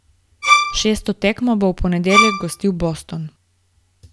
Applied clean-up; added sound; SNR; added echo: none; Bowed string instrument; -3 dB; none.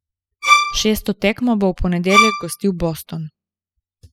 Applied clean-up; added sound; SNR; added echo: classical method spectral subtraction.